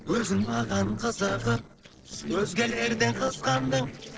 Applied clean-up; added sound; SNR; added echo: neural separator model SepFormer DNS4.